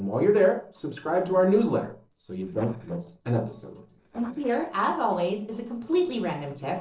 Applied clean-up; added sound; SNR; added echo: neural separator model SepFormer DNS4.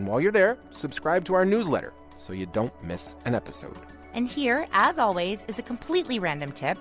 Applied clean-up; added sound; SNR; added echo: none; none; none; none.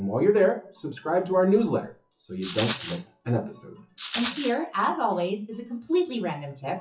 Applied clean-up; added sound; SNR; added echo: classical method WPE with log-MMSE.